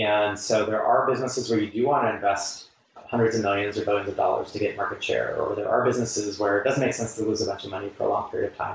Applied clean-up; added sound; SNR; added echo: none; none; none; none.